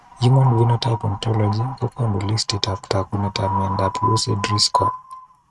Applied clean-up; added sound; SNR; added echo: neural mask model RNNoise.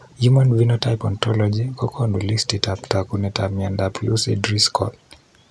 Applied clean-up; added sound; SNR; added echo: none; none; none; none.